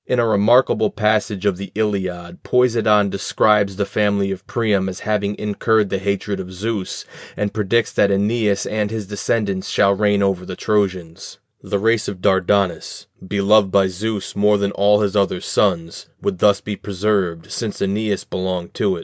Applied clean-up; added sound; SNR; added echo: none; none; none; none.